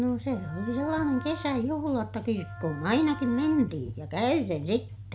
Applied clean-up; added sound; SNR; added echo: none; Wind instrument, woodwind instrument; 18 dB; none.